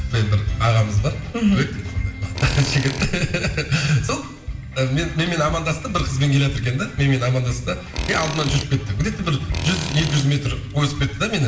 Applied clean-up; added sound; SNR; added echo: none; Tools; 12 dB; reverberation time 0.9 s.